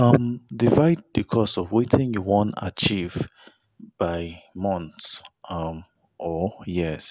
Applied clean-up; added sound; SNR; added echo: none; none; none; none.